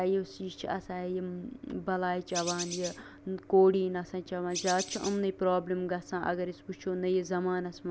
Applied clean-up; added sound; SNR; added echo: none; Bird; 8 dB; none.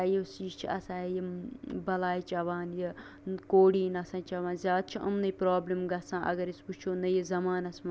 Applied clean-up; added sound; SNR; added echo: none; none; none; none.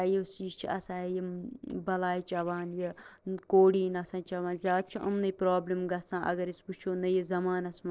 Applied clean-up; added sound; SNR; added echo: neural separator model SepFormer DNS4.